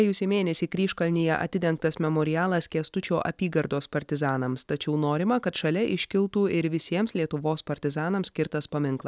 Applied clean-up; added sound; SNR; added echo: none; none; none; none.